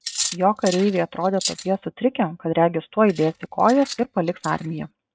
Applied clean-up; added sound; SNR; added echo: neural mask model RNNoise.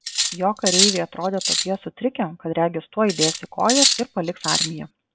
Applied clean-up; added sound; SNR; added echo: none; Cutlery, silverware; -1 dB; none.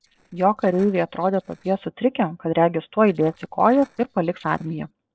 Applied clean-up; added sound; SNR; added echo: neural separator model SepFormer DNS4.